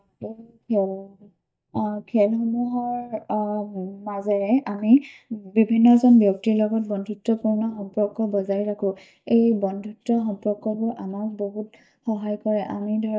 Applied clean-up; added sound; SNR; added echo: neural mask model DeepFilterNet 3.